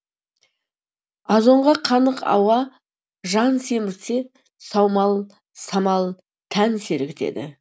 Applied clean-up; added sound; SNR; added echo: none; none; none; none.